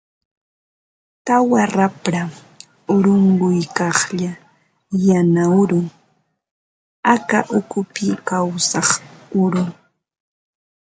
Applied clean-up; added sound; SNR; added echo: none; none; none; none.